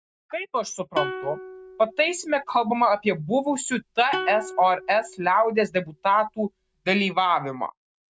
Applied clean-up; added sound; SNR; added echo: none; Plucked string instrument; 13 dB; none.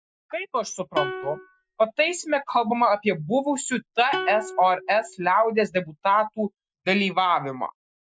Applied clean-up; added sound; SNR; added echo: classical method Wiener filter.